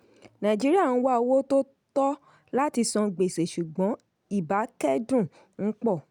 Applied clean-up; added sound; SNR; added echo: none; none; none; none.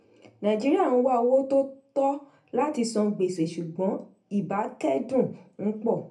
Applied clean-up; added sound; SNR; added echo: none; none; none; reverberation time 0.3 s.